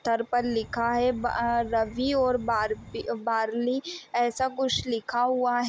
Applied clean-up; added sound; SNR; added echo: none; Insect; 17 dB; none.